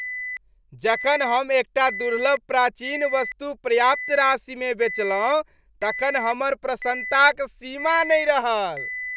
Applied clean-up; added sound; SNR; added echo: none; Alarm; 10 dB; none.